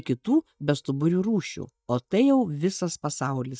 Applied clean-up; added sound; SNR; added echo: neural mask model DeepFilterNet 3.